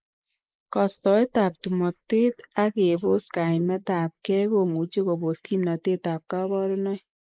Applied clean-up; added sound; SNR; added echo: neural mask model Resemble Enhance denoiser.